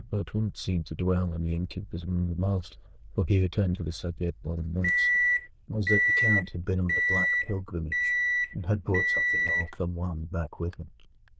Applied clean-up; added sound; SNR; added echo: neural diffusion model UNIVERSE++.